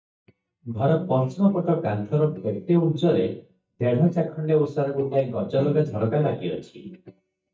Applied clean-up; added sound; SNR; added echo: neural mask model DeepFilterNet 3.